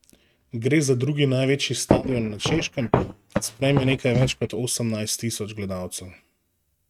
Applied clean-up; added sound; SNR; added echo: neural mask model RNNoise.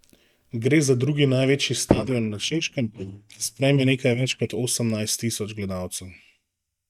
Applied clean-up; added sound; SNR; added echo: neural mask model DeepFilterNet 3.